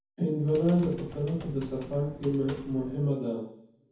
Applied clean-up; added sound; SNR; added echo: none; Computer keyboard; 16 dB; reverberation time 0.7 s.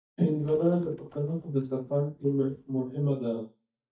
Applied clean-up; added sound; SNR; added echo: neural mask model DeepFilterNet 3.